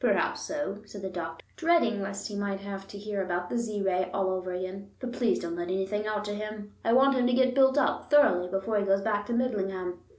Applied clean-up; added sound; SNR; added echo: none; none; none; none.